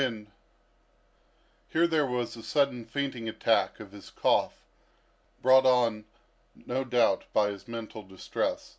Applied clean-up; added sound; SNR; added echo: none; none; none; none.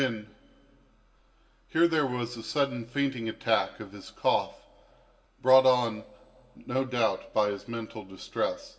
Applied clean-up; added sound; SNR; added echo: none; none; none; reverberation time 1.1 s.